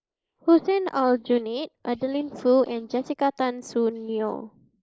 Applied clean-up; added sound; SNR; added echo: neural mask model Resemble Enhance denoiser.